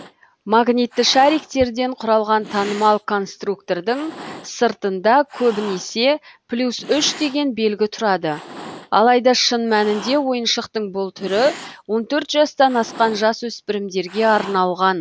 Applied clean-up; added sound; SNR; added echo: none; Cat; 19 dB; none.